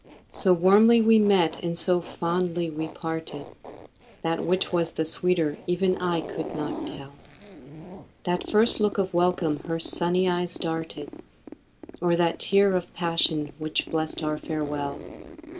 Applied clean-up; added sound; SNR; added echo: none; Zipper (clothing); 15 dB; none.